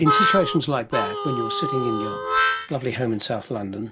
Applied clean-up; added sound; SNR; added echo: none; Harmonica; -1 dB; none.